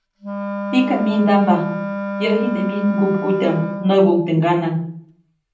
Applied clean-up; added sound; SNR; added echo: none; Wind instrument, woodwind instrument; 7 dB; reverberation time 0.6 s.